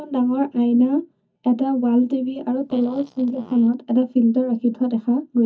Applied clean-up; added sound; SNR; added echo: neural mask model DeepFilterNet 3.